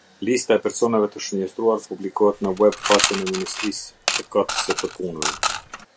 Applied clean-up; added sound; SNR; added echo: none; Coin (dropping) / Mechanisms; 4 dB; none.